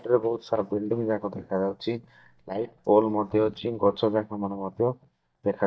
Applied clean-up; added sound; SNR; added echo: neural mask model DeepFilterNet 3.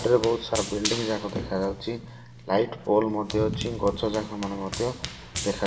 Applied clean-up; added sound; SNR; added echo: none; Run; 8 dB; reverberation time 0.7 s.